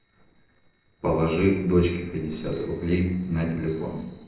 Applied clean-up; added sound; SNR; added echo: neural separator model SepFormer DNS4.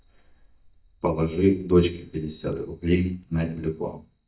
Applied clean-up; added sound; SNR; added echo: neural mask model DeepFilterNet 3.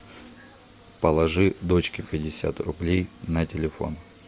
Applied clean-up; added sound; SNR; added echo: none; none; none; none.